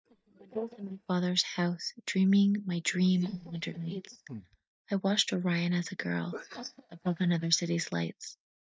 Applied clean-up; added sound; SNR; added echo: neural mask model DeepFilterNet 3.